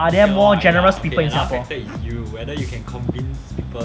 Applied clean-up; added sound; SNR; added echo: none; Bass guitar; 11 dB; none.